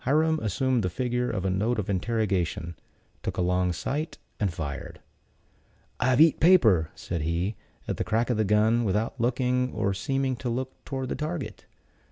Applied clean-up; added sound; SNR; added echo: none; none; none; none.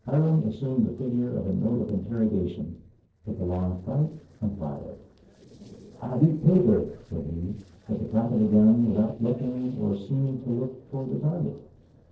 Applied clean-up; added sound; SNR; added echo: neural separator model SepFormer DNS4.